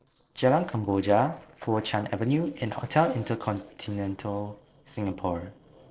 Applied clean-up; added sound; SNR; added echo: neural separator model SepFormer DNS4.